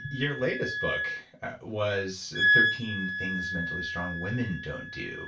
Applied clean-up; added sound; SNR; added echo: none; Wind instrument, woodwind instrument; -2 dB; reverberation time 0.2 s.